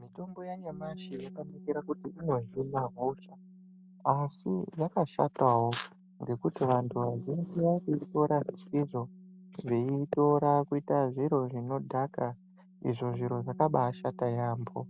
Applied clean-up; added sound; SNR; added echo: none; Bass guitar; 19 dB; none.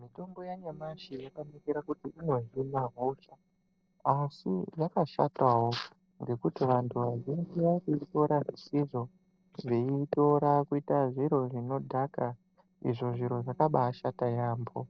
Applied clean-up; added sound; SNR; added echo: neural separator model SepFormer DNS4.